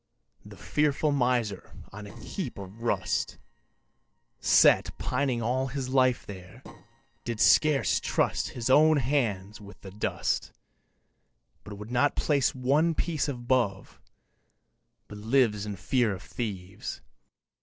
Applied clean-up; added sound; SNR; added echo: neural separator model SepFormer DNS4.